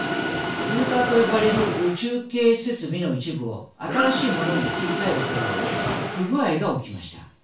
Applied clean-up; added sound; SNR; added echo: none; Mechanisms; 3 dB; reverberation time 0.3 s.